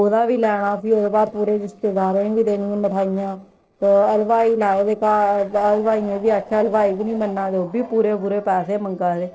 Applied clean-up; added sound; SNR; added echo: neural separator model SepFormer DNS4.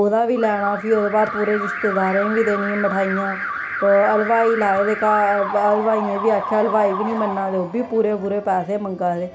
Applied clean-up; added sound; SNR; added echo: none; Alarm; 8 dB; none.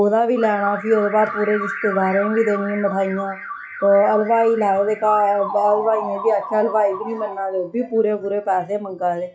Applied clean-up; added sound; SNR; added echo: classical method log-MMSE.